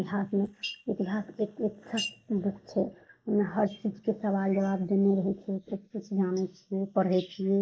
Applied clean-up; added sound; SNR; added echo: neural mask model Resemble Enhance denoiser.